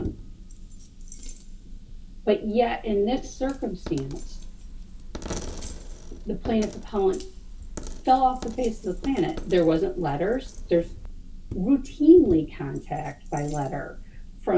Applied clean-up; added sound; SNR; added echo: none; Coin (dropping); 11 dB; reverberation time 0.1 s.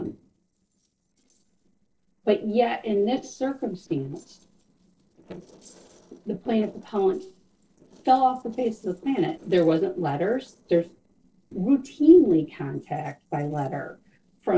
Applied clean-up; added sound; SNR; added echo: neural separator model SepFormer DNS4.